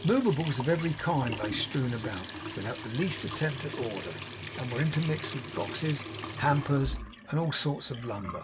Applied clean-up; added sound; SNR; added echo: none; Trickle, dribble / Sink (filling or washing) / Water tap, faucet; 8 dB; none.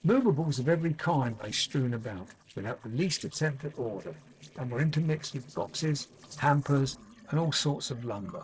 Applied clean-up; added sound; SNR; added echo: neural separator model SepFormer DNS4.